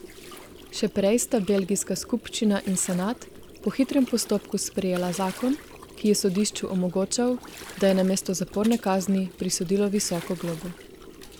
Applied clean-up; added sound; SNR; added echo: none; Gurgling; 17 dB; none.